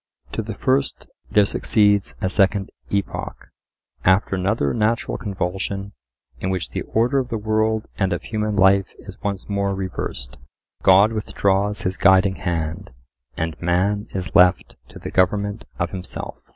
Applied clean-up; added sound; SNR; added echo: none; none; none; none.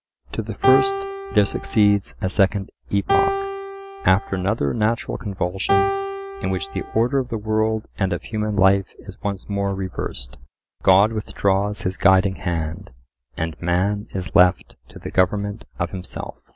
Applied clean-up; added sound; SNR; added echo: none; Piano; 2 dB; none.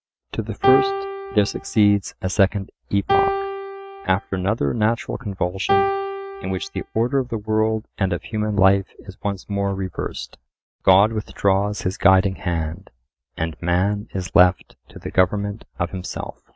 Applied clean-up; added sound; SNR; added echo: neural mask model RNNoise.